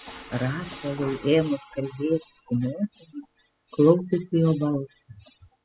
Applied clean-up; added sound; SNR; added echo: classical method spectral subtraction.